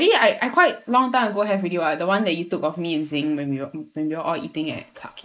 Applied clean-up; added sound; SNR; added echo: neural mask model Resemble Enhance denoiser.